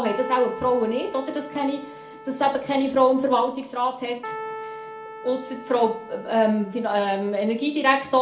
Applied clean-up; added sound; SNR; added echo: none; Keyboard (musical); 15 dB; reverberation time 0.4 s.